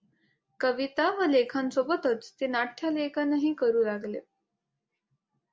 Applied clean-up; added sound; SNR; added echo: none; none; none; none.